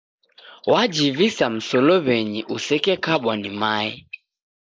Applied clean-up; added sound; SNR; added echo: neural mask model Resemble Enhance denoiser.